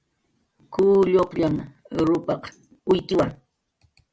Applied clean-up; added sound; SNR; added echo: none; none; none; none.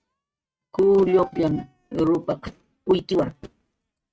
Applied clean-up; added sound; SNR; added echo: neural mask model RNNoise.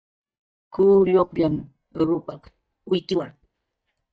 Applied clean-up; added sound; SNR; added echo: neural mask model DeepFilterNet 3.